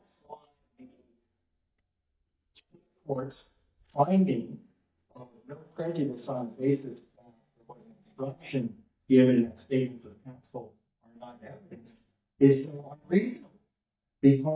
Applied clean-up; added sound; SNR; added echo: neural mask model DeepFilterNet 3.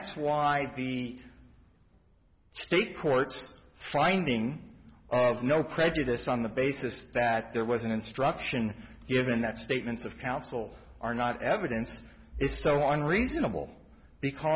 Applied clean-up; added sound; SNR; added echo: none; none; none; none.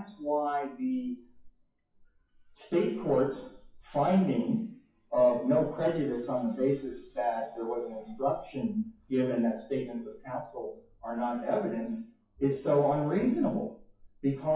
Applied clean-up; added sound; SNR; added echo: classical method WPE with log-MMSE.